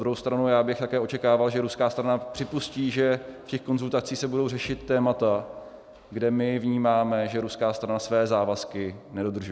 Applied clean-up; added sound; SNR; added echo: none; none; none; none.